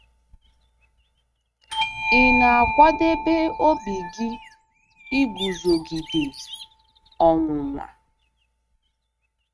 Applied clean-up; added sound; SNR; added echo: neural mask model RNNoise.